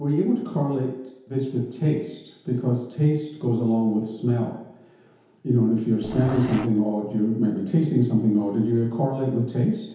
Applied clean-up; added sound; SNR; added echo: none; Growling; 12 dB; reverberation time 1.0 s.